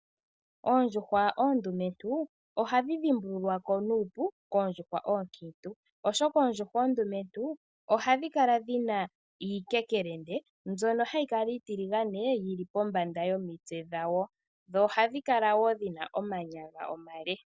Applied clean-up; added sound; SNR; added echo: none; none; none; none.